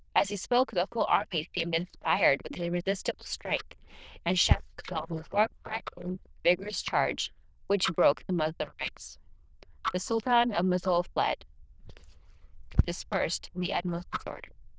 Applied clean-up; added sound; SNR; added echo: neural diffusion model UNIVERSE++.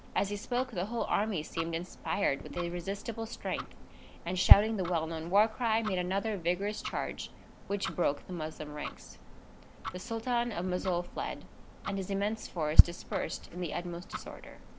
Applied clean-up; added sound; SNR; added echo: none; Tick-tock; -1 dB; none.